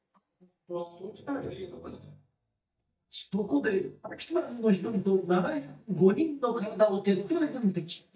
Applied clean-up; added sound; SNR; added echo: neural mask model DeepFilterNet 3.